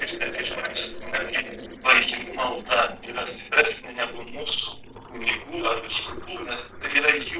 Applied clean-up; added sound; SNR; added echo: neural separator model SepFormer DNS4.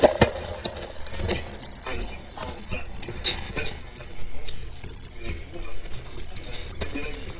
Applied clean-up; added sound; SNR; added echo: neural mask model DeepFilterNet 3.